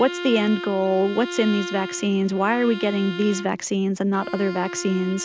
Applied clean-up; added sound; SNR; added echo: none; Bowed string instrument; 11 dB; none.